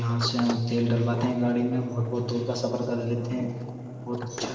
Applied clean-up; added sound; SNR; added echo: none; Sliding door; 13 dB; reverberation time 2.3 s.